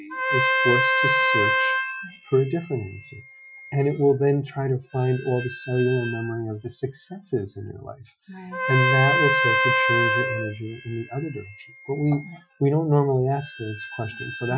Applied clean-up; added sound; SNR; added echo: classical method Wiener filter.